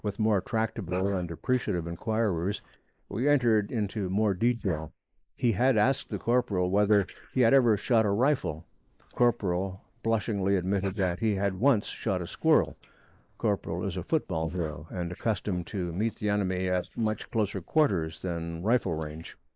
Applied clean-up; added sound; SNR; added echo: neural mask model Resemble Enhance denoiser.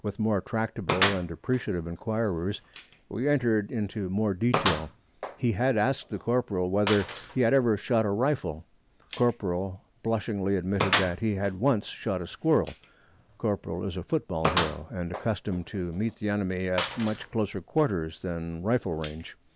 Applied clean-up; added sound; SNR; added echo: none; Gunshot, gunfire; 7 dB; none.